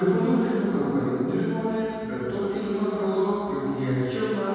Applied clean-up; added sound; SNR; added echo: none; none; none; reverberation time 2.1 s.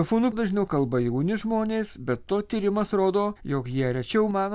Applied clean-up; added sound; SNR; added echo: none; none; none; none.